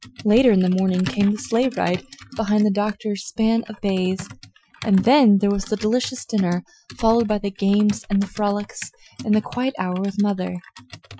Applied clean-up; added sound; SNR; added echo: classical method Wiener filter.